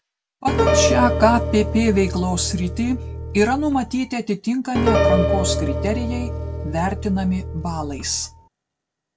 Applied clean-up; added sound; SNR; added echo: none; Piano; 0 dB; none.